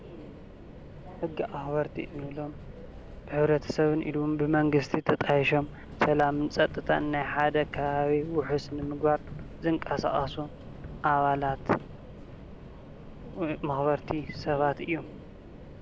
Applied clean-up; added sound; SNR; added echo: none; Subway, metro, underground; 13 dB; none.